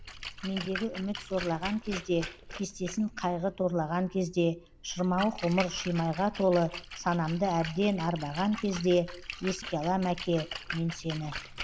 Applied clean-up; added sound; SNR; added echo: none; Splash, splatter; 12 dB; none.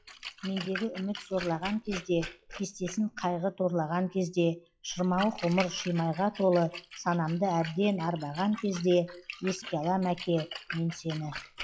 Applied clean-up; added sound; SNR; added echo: classical method log-MMSE.